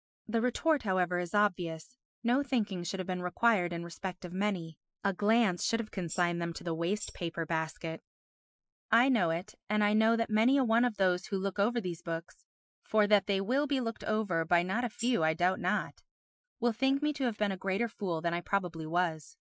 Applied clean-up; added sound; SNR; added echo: classical method Wiener filter.